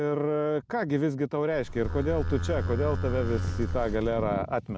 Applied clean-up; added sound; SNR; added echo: none; Livestock, farm animals, working animals; 3 dB; none.